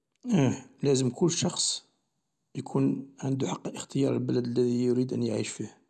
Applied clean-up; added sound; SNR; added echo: none; none; none; none.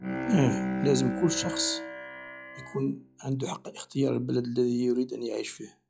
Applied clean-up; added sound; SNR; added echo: classical method log-MMSE.